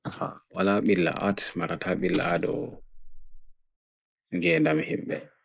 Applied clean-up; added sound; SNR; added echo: neural mask model Resemble Enhance denoiser.